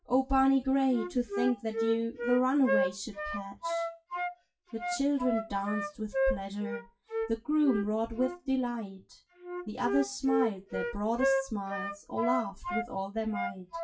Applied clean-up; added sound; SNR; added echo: classical method WPE with log-MMSE.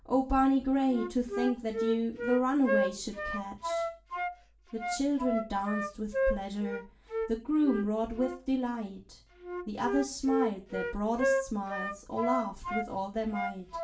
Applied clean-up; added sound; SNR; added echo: none; Wind instrument, woodwind instrument; 4 dB; reverberation time 0.3 s.